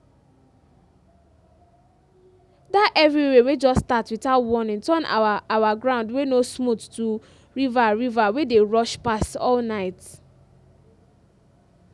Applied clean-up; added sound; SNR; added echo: none; none; none; none.